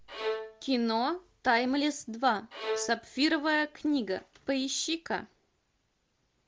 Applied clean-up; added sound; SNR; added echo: none; Bowed string instrument; 9 dB; none.